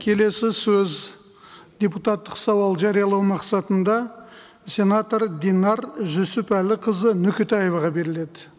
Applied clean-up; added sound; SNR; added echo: none; none; none; none.